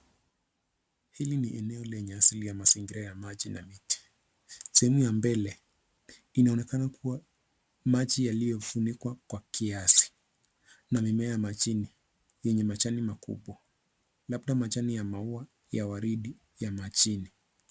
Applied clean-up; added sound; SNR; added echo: none; none; none; none.